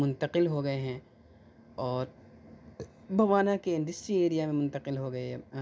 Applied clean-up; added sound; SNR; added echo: none; none; none; none.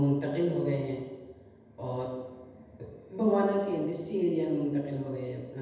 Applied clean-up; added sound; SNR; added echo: none; none; none; reverberation time 1.1 s.